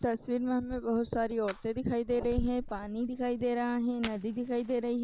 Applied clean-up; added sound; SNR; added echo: none; Fire; 12 dB; none.